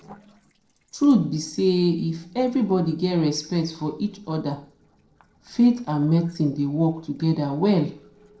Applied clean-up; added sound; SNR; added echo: neural separator model SepFormer DNS4.